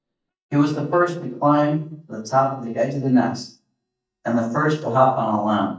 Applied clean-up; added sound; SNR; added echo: neural mask model DeepFilterNet 3.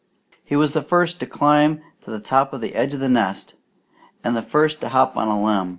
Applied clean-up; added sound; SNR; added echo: none; none; none; none.